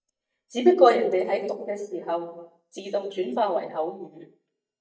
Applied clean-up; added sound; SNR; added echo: neural mask model DeepFilterNet 3.